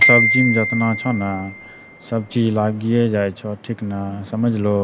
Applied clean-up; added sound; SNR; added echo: none; Glockenspiel; 1 dB; none.